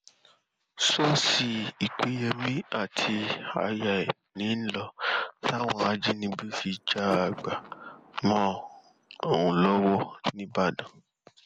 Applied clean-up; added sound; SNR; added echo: none; Door / Car; 15 dB; none.